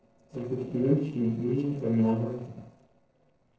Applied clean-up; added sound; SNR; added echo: neural separator model SepFormer DNS4.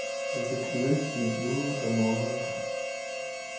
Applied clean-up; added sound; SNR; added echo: none; Harmonica; 2 dB; reverberation time 0.9 s.